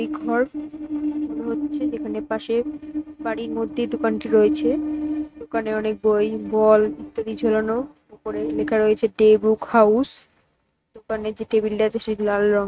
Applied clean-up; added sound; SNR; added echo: neural mask model RNNoise.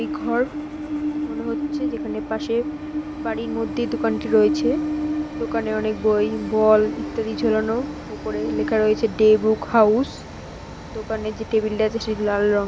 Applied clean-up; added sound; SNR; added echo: none; Train; 6 dB; none.